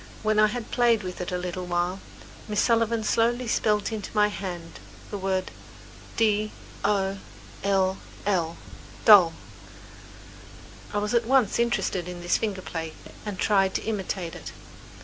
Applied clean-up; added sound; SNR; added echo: none; none; none; none.